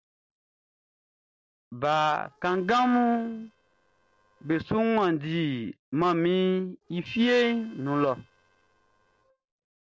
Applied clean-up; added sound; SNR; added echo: neural separator model SepFormer DNS4.